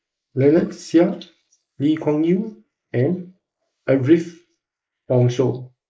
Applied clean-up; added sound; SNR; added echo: neural mask model Resemble Enhance denoiser.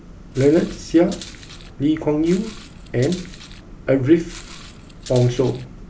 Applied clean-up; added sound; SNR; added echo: none; Walk, footsteps; 20 dB; none.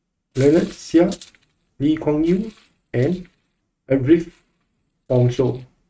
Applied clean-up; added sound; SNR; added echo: neural mask model RNNoise.